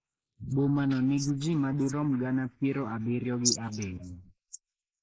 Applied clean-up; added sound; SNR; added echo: neural mask model Resemble Enhance denoiser.